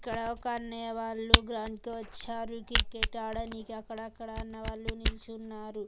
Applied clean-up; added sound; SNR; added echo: none; Camera; -4 dB; none.